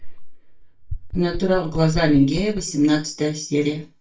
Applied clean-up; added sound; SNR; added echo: neural mask model DeepFilterNet 3.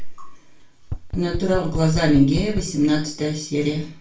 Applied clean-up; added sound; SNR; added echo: none; Knock; 7 dB; reverberation time 0.3 s.